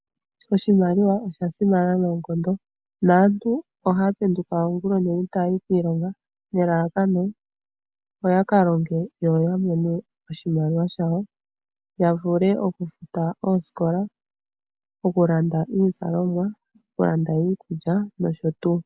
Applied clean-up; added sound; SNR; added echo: none; none; none; none.